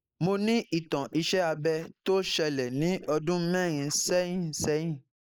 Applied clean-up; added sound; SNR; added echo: neural mask model Resemble Enhance denoiser.